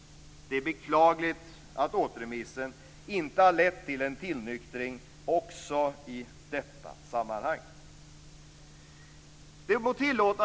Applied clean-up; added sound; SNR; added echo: none; none; none; none.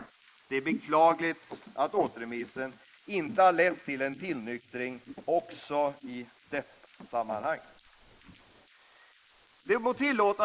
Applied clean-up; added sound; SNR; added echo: neural mask model Resemble Enhance denoiser.